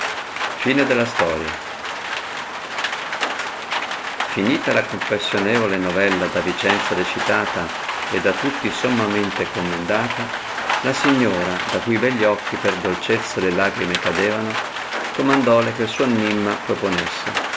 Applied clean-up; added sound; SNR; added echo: none; Rain; 4 dB; none.